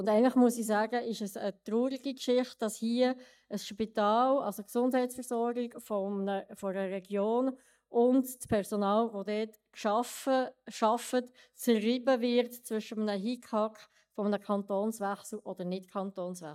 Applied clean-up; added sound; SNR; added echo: neural mask model DeepFilterNet 3.